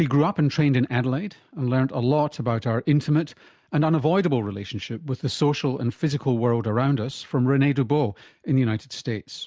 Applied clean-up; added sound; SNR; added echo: none; none; none; none.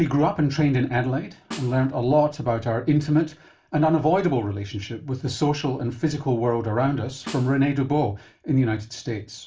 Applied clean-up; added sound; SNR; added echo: none; Snare drum; 19 dB; reverberation time 0.2 s.